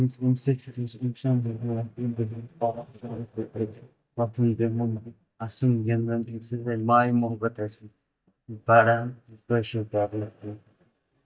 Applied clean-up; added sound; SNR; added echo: neural mask model DeepFilterNet 3.